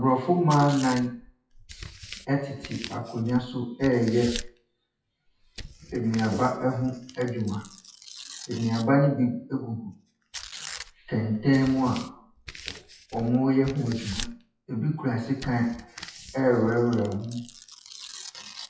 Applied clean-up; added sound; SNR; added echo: classical method WPE with log-MMSE.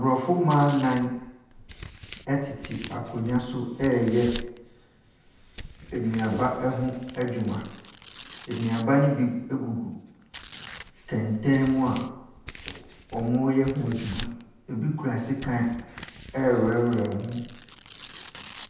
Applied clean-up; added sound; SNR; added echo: none; Tearing; 15 dB; reverberation time 0.8 s.